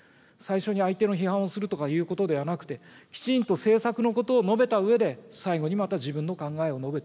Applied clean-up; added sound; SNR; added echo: none; none; none; none.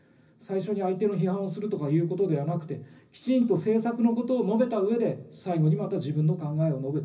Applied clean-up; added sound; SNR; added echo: none; none; none; reverberation time 0.4 s.